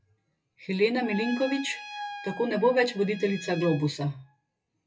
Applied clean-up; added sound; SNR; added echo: classical method WPE with log-MMSE.